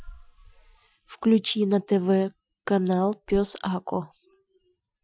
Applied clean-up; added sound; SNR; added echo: classical method Wiener filter.